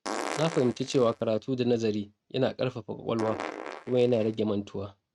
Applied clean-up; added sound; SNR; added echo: neural mask model RNNoise.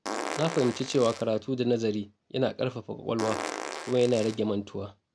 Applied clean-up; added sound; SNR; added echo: none; Fart; 9 dB; none.